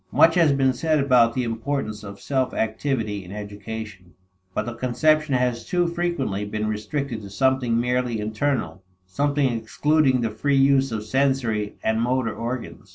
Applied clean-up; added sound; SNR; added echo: none; none; none; none.